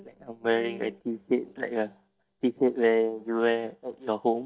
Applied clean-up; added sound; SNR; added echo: neural mask model DeepFilterNet 3.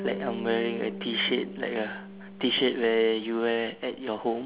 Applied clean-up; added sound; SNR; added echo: none; Bass guitar; 12 dB; none.